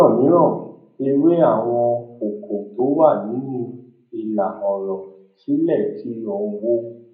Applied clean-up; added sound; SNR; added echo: none; none; none; reverberation time 0.4 s.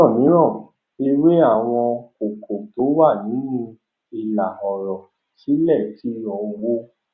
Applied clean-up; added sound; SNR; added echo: none; none; none; none.